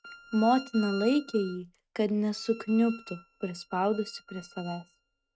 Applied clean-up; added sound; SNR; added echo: neural mask model RNNoise.